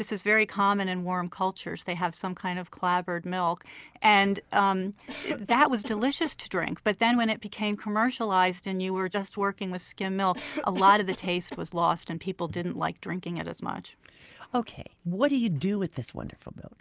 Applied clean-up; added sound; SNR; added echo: none; Cough; 14 dB; none.